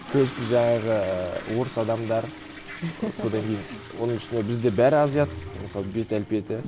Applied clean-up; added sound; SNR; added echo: none; Toilet flush; 15 dB; none.